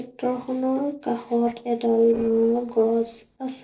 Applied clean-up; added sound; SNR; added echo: neural separator model SepFormer DNS4.